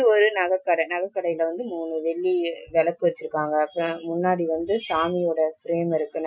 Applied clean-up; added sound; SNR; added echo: classical method Wiener filter.